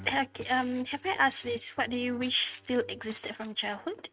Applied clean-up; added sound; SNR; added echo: neural mask model RNNoise.